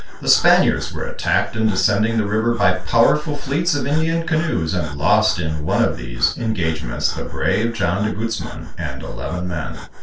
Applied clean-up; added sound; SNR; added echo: none; Breathing; 19 dB; reverberation time 0.3 s.